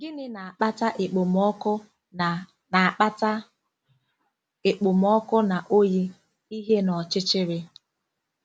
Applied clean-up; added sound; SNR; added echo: none; none; none; none.